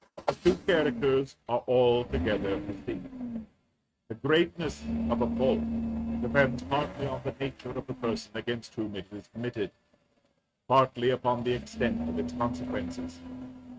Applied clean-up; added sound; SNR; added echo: neural mask model RNNoise.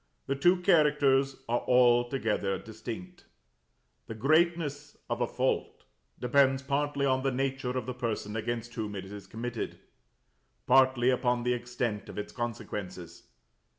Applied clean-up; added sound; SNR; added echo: none; none; none; none.